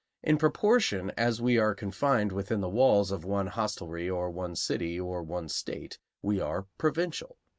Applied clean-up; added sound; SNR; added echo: none; none; none; none.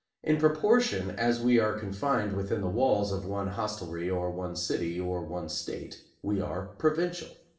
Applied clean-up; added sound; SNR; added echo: none; none; none; reverberation time 0.5 s.